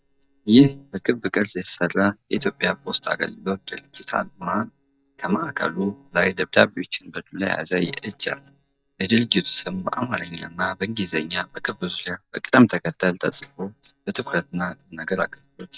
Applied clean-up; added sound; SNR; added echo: neural mask model DeepFilterNet 3.